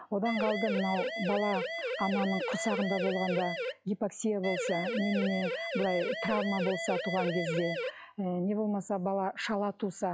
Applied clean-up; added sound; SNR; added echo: classical method log-MMSE.